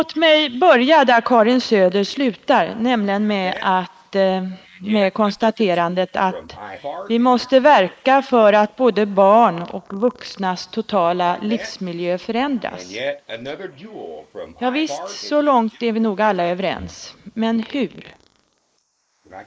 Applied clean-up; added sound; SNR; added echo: neural mask model Resemble Enhance denoiser.